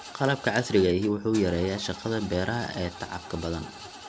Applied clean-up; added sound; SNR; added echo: none; Engine starting / Car; 16 dB; none.